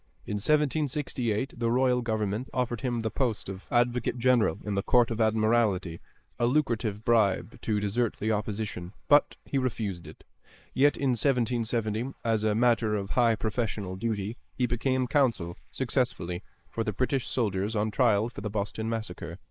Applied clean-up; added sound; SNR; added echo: neural mask model Resemble Enhance denoiser.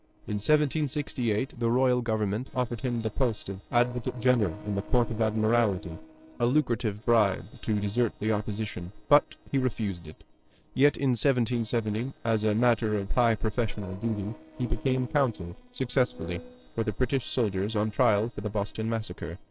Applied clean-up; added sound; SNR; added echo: neural separator model SepFormer DNS4.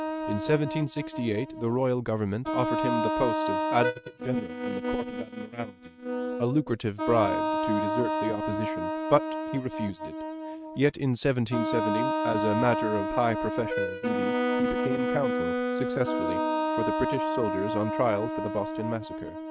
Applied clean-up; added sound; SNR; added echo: neural mask model RNNoise.